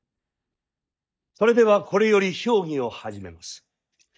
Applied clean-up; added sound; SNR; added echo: neural mask model DeepFilterNet 3.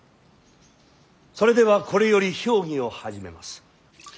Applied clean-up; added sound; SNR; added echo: none; none; none; none.